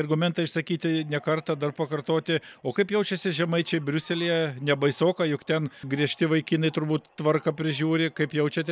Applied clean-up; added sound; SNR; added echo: none; none; none; none.